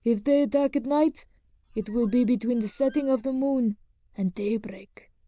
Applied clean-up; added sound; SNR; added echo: neural diffusion model UNIVERSE++.